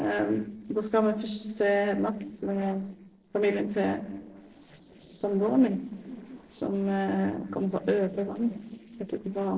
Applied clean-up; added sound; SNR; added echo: neural separator model SepFormer DNS4.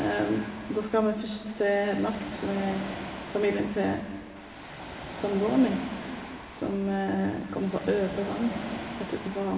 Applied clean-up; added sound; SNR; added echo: none; Ocean; 10 dB; reverberation time 1.7 s.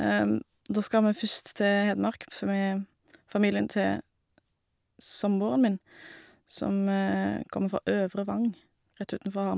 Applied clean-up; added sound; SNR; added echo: none; none; none; none.